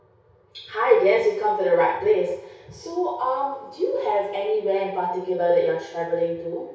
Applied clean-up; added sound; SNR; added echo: none; none; none; reverberation time 0.6 s.